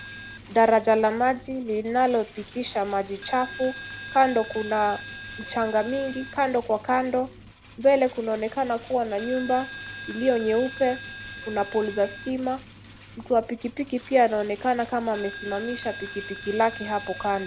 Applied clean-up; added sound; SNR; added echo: none; Coin (dropping); 13 dB; none.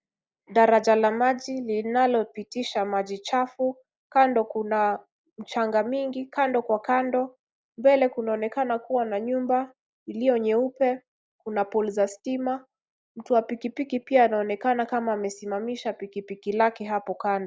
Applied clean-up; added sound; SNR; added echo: none; none; none; none.